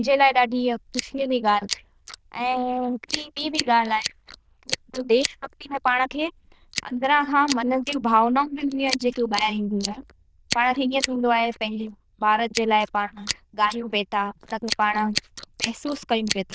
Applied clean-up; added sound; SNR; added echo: neural diffusion model UNIVERSE++.